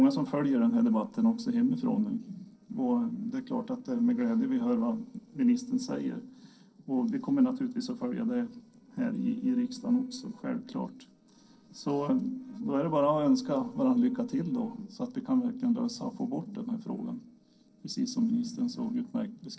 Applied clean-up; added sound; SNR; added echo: neural separator model SepFormer DNS4.